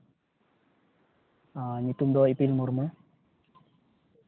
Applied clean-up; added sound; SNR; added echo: none; none; none; none.